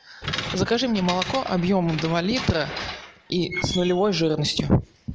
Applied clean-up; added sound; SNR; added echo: none; none; none; none.